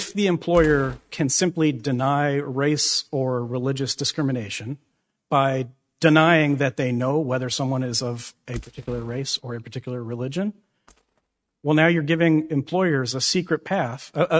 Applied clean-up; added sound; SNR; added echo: neural mask model RNNoise.